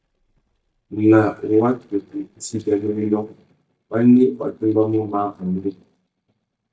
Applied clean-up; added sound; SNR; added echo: neural mask model DeepFilterNet 3.